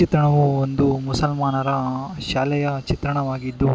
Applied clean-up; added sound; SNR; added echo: none; none; none; none.